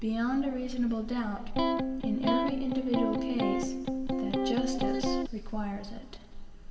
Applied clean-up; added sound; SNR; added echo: none; Electric guitar; -3 dB; reverberation time 2.6 s.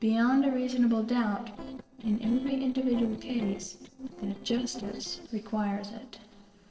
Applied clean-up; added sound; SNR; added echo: neural separator model SepFormer DNS4.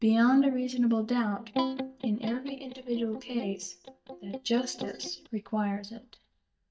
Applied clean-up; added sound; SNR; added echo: neural mask model DeepFilterNet 3.